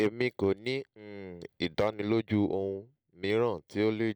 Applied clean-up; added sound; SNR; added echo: none; none; none; none.